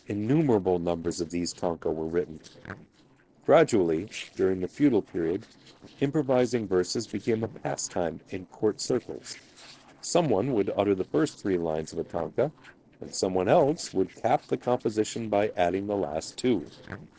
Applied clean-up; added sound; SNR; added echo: neural separator model SepFormer DNS4.